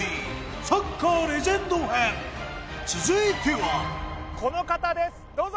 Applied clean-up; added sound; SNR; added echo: none; none; none; none.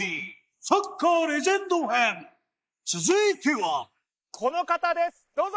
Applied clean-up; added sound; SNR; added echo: neural mask model Resemble Enhance denoiser.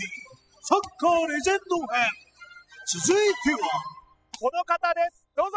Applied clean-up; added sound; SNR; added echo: classical method spectral subtraction.